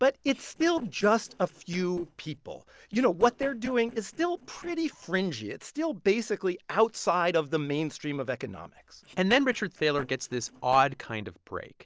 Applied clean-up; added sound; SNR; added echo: neural separator model SepFormer DNS4.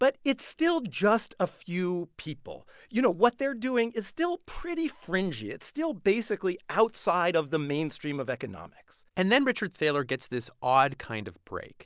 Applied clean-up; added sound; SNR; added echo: none; none; none; none.